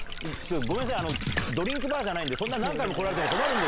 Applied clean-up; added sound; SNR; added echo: none; Liquid; 6 dB; none.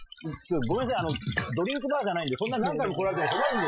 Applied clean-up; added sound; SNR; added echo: classical method Wiener filter.